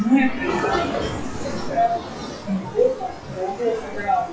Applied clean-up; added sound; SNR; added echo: classical method WPE with log-MMSE.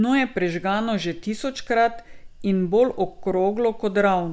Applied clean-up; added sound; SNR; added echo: none; none; none; none.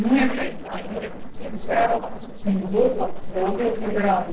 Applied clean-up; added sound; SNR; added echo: neural separator model SepFormer DNS4.